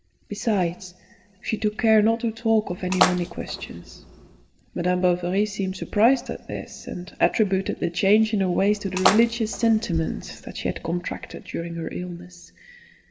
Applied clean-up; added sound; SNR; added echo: none; Splash, splatter; 5 dB; reverberation time 2.1 s.